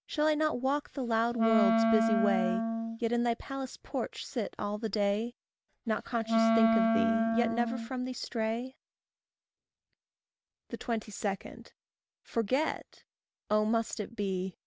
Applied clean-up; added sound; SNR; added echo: none; Wind instrument, woodwind instrument; -4 dB; none.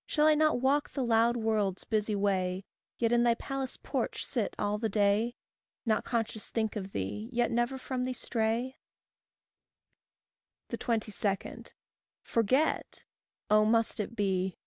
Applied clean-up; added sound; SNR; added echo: none; none; none; none.